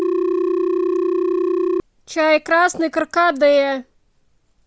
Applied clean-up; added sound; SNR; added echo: none; Telephone; 2 dB; none.